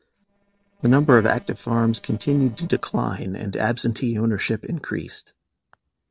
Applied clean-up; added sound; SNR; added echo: neural separator model SepFormer DNS4.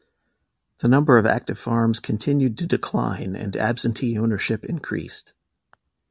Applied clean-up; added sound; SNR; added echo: none; none; none; none.